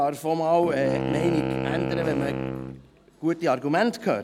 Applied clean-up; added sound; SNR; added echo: none; Wind instrument, woodwind instrument; 4 dB; none.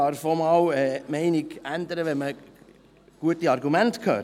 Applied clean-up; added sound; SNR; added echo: none; none; none; none.